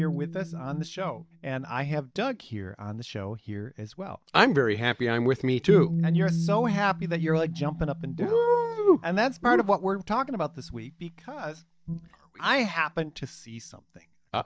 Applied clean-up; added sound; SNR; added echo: neural mask model DeepFilterNet 3.